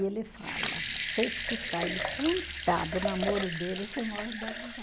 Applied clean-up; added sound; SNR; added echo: none; Sink (filling or washing) / Water tap, faucet / Liquid; 0 dB; none.